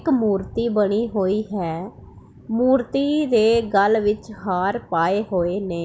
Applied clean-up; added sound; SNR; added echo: none; none; none; none.